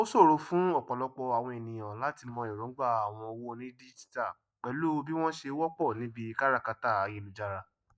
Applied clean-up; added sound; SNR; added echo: neural mask model DeepFilterNet 3.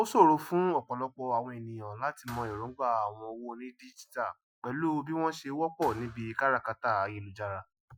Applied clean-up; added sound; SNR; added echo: classical method Wiener filter.